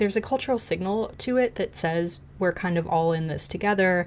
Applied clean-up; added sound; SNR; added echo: none; none; none; none.